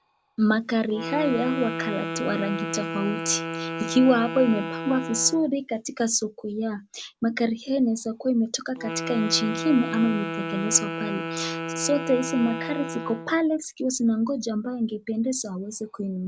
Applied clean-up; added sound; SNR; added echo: none; Wind instrument, woodwind instrument; 8 dB; none.